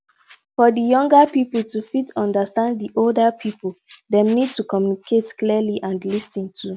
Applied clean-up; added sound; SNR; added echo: none; none; none; none.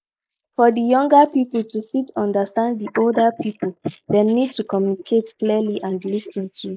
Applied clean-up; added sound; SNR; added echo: neural mask model Resemble Enhance denoiser.